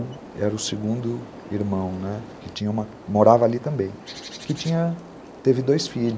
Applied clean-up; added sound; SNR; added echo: none; Bird; 17 dB; none.